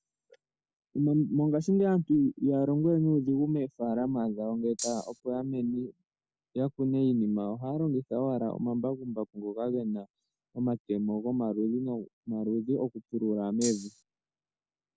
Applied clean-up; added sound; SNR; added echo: none; Rattle (instrument); 9 dB; none.